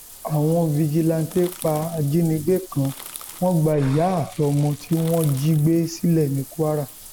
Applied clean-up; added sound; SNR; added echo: none; Bathtub (filling or washing) / Water + Crackle; 18 dB; none.